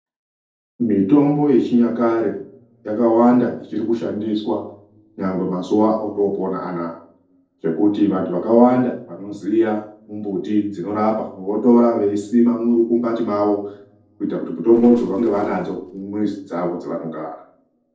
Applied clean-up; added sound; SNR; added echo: neural separator model SepFormer DNS4.